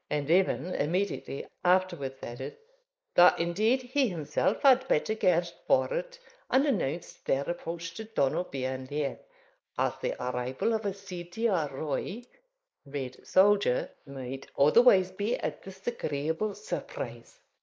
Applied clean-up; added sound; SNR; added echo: neural mask model Resemble Enhance denoiser.